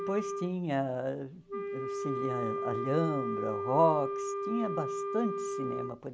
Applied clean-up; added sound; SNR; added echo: none; Wind instrument, woodwind instrument; 3 dB; none.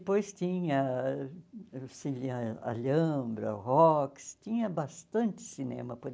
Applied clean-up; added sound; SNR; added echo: none; none; none; none.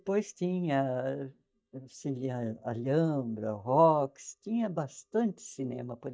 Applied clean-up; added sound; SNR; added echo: neural mask model DeepFilterNet 3.